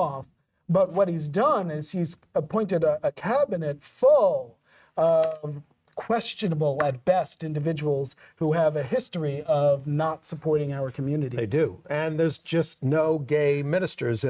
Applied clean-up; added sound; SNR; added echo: neural mask model RNNoise.